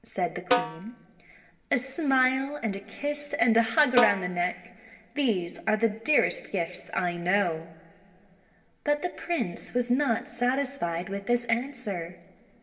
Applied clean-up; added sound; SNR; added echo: none; Snare drum; 3 dB; reverberation time 2.2 s.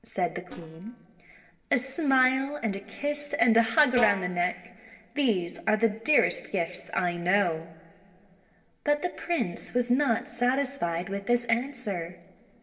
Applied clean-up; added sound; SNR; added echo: neural separator model SepFormer DNS4.